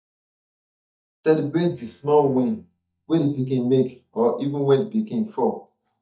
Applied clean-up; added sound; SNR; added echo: neural mask model DeepFilterNet 3.